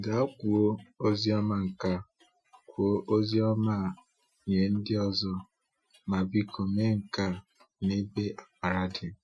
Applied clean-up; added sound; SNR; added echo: classical method Wiener filter.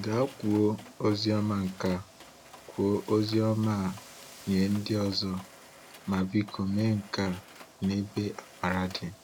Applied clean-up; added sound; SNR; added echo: none; Mechanisms + Wind; 20 dB; none.